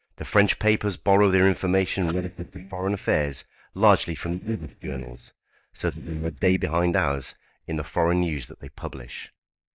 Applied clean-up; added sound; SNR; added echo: neural mask model DeepFilterNet 3.